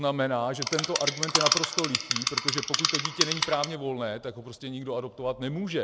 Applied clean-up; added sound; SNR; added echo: none; Insect; -3 dB; none.